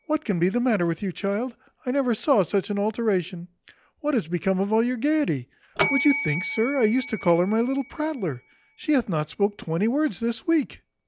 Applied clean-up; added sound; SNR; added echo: none; Bell; 10 dB; none.